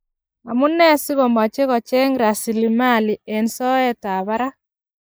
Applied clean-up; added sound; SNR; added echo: neural mask model Resemble Enhance denoiser.